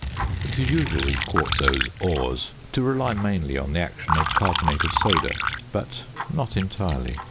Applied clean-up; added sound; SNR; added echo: none; Liquid + Tick-tock; 1 dB; none.